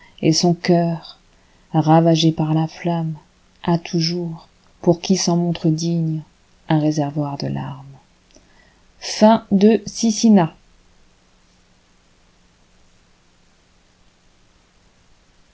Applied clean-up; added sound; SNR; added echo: none; none; none; none.